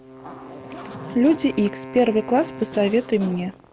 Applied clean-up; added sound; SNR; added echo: none; Zipper (clothing) + Wind instrument, woodwind instrument; 14 dB; none.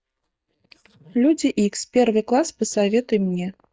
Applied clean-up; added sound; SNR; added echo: neural mask model DeepFilterNet 3.